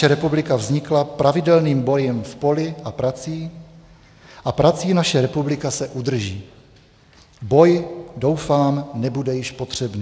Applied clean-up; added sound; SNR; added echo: none; none; none; none.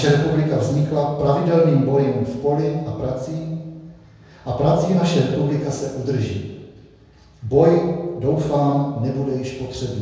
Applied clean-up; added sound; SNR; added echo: none; none; none; reverberation time 1.2 s.